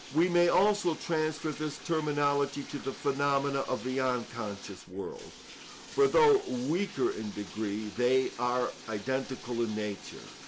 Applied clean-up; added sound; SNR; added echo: none; Bathtub (filling or washing); 17 dB; none.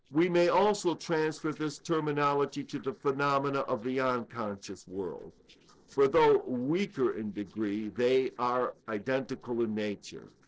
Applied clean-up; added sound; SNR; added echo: neural separator model SepFormer DNS4.